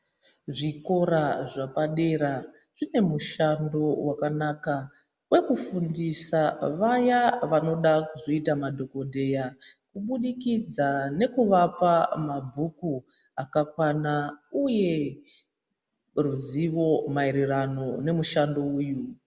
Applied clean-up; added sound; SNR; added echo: none; none; none; none.